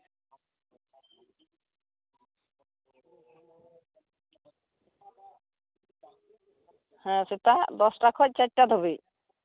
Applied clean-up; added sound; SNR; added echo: none; none; none; none.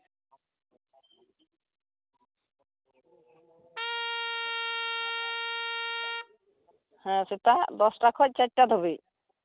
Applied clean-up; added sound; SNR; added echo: none; Trumpet; 3 dB; none.